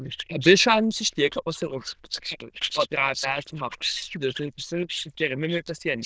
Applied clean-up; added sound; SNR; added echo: neural diffusion model UNIVERSE++.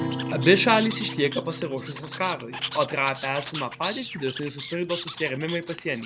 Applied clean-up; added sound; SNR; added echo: none; Animal + Acoustic guitar; 7 dB; none.